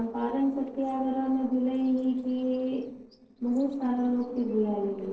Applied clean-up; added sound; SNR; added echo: neural separator model SepFormer DNS4.